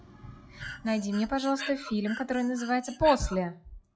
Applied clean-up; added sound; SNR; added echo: classical method log-MMSE.